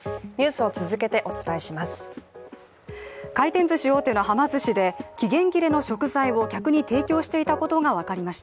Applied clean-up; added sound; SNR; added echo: none; none; none; none.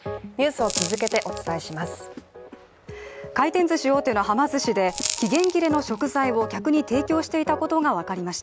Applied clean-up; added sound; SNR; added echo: none; Crackle; 11 dB; none.